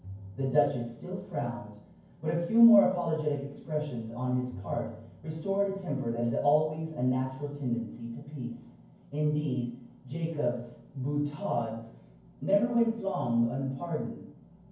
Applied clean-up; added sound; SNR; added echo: none; Bowed string instrument; 20 dB; reverberation time 0.9 s.